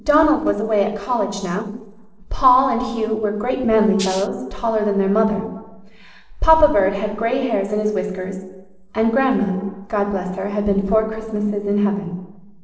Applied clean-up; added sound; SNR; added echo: neural separator model SepFormer DNS4.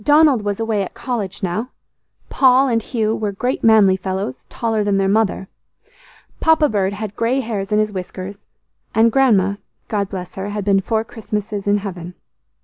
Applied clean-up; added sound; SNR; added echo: none; none; none; none.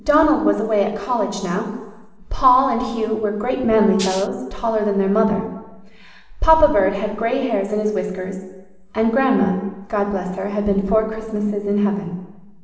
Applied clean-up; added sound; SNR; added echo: none; Rattle (instrument); 11 dB; reverberation time 1.1 s.